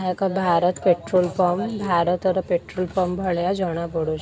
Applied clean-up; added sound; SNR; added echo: none; none; none; none.